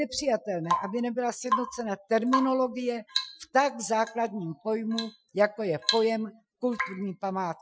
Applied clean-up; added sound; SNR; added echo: classical method Wiener filter.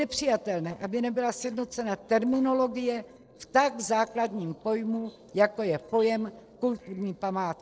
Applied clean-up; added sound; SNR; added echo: neural separator model SepFormer DNS4.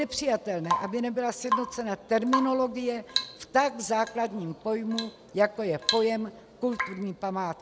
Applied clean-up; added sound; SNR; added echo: none; Drip / Water tap, faucet / Rain; 7 dB; none.